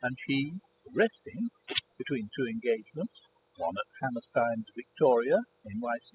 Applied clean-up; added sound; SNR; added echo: classical method spectral subtraction.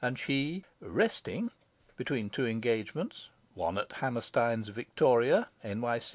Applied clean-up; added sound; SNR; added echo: none; none; none; none.